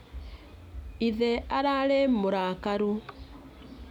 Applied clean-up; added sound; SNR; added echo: none; none; none; none.